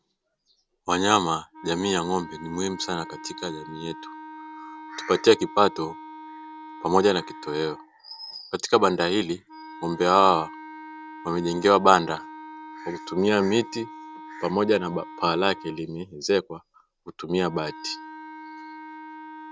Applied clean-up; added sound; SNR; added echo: none; Wind instrument, woodwind instrument; 16 dB; none.